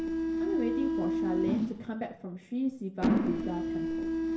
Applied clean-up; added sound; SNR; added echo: none; Mechanisms; -5 dB; reverberation time 0.5 s.